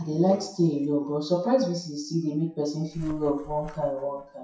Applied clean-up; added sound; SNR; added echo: classical method WPE with log-MMSE.